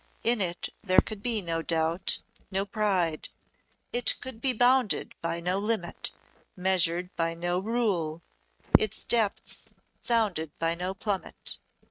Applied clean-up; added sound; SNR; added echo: neural mask model RNNoise.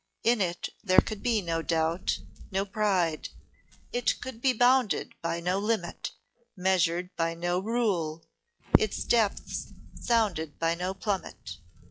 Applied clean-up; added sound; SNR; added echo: classical method log-MMSE.